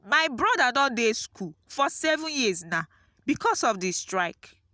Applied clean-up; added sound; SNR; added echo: none; none; none; none.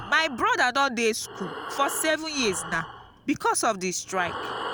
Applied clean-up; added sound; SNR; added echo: none; Breathing; 11 dB; none.